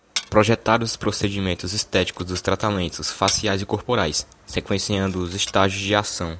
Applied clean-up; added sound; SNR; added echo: none; Glass; 15 dB; none.